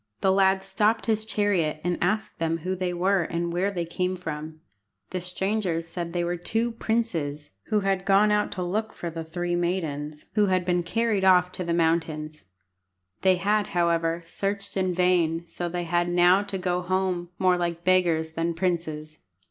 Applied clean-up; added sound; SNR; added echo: none; none; none; none.